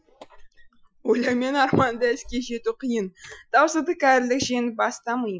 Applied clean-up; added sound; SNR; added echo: classical method Wiener filter.